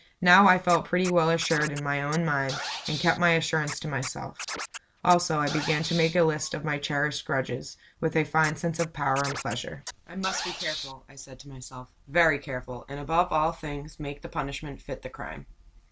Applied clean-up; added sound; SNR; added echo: none; Scratching (performance technique); 11 dB; none.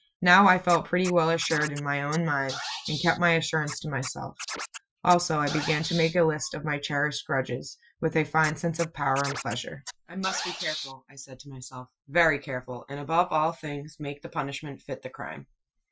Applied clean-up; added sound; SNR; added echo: classical method Wiener filter.